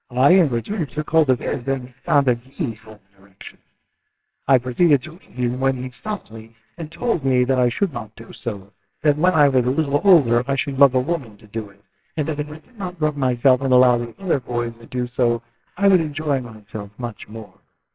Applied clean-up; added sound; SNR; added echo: neural separator model SepFormer WHAMR!.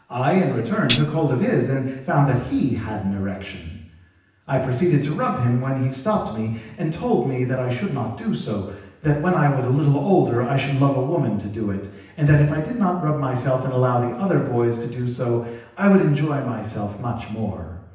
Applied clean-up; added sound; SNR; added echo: none; Tambourine; 10 dB; reverberation time 0.9 s.